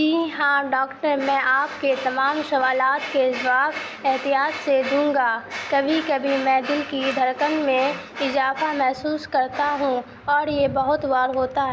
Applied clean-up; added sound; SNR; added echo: none; none; none; none.